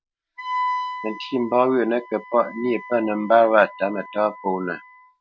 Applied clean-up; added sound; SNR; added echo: none; Wind instrument, woodwind instrument; 11 dB; none.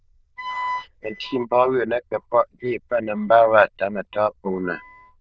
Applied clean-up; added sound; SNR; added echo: neural diffusion model UNIVERSE++.